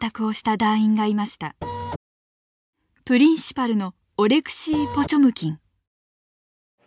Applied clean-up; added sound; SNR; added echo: none; Printer; 7 dB; none.